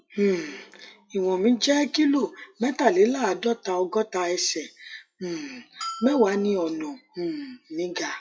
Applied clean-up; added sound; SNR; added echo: classical method WPE with log-MMSE.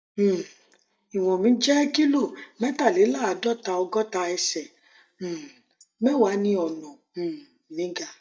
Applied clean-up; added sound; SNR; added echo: neural mask model DeepFilterNet 3.